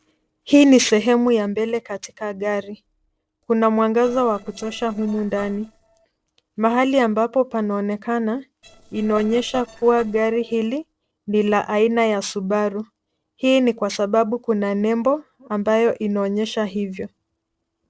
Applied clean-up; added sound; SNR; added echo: neural separator model SepFormer DNS4.